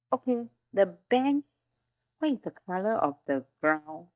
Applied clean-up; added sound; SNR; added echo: neural mask model DeepFilterNet 3.